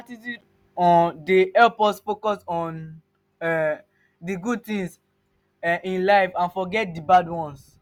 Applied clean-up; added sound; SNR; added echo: none; none; none; none.